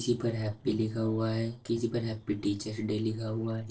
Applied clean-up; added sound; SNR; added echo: neural separator model SepFormer DNS4.